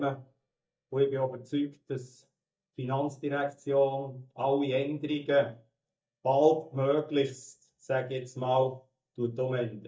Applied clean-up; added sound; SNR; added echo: neural mask model DeepFilterNet 3.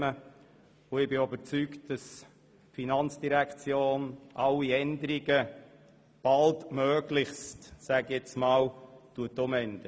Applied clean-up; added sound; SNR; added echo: none; none; none; none.